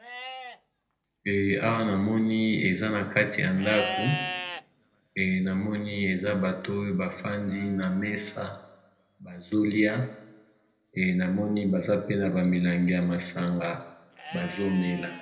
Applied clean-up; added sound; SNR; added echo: none; Livestock, farm animals, working animals; 15 dB; reverberation time 0.8 s.